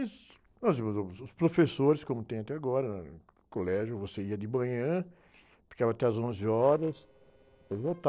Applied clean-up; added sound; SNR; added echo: neural separator model SepFormer DNS4.